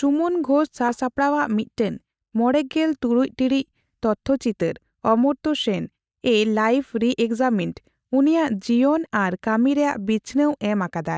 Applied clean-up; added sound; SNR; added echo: neural mask model DeepFilterNet 3.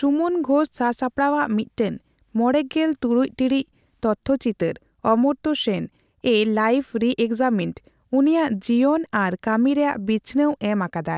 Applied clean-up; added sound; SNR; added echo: none; none; none; none.